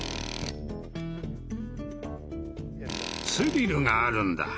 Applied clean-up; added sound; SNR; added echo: none; Tools; 11 dB; none.